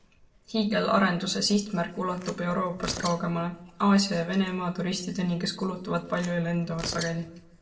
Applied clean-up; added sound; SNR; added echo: none; Tearing; 17 dB; reverberation time 0.6 s.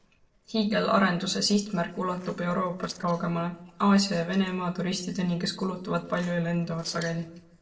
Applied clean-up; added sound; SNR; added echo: neural separator model SepFormer DNS4.